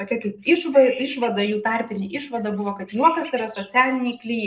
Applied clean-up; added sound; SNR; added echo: neural separator model SepFormer DNS4.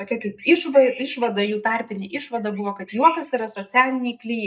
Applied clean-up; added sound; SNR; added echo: neural mask model DeepFilterNet 3.